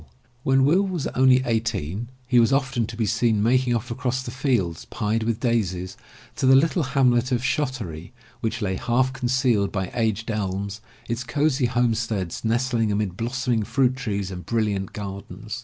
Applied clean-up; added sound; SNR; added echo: none; none; none; none.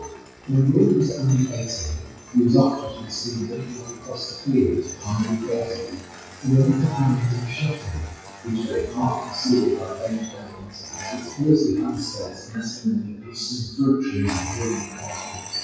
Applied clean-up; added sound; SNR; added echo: classical method WPE with log-MMSE.